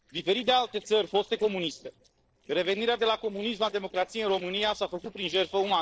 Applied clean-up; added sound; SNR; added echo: neural separator model SepFormer DNS4.